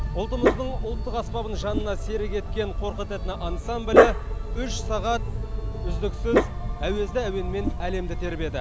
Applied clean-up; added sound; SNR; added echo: none; Dog; -4 dB; none.